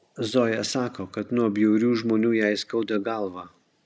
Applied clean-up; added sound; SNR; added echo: none; none; none; none.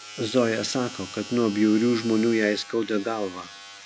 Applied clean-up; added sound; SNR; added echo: none; Domestic sounds, home sounds; 16 dB; none.